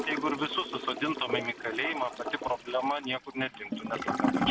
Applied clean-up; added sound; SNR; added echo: none; Toilet flush / Gurgling; 2 dB; none.